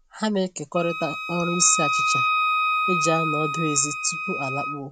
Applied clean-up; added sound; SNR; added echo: none; Wind instrument, woodwind instrument; -1 dB; none.